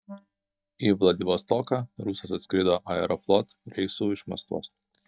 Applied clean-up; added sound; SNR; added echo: neural mask model DeepFilterNet 3.